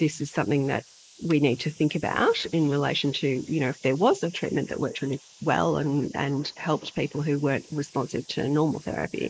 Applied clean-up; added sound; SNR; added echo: neural mask model Resemble Enhance denoiser.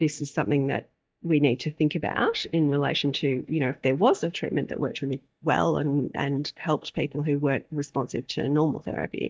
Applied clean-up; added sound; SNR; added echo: neural mask model DeepFilterNet 3.